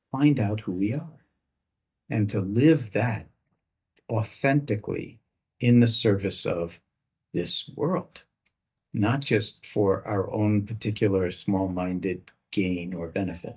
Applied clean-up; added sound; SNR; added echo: neural mask model DeepFilterNet 3.